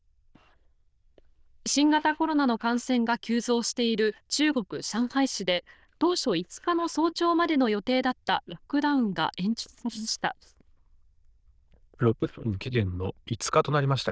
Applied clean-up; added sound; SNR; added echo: neural diffusion model UNIVERSE++.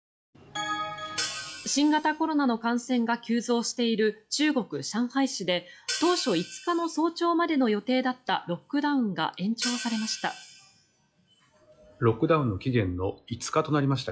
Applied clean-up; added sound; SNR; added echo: classical method log-MMSE.